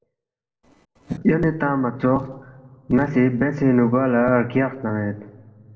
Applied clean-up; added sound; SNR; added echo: neural separator model SepFormer DNS4.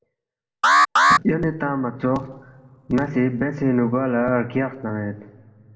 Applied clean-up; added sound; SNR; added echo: none; Alarm; -4 dB; reverberation time 1.2 s.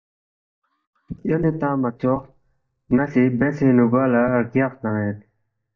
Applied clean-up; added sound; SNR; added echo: neural mask model DeepFilterNet 3.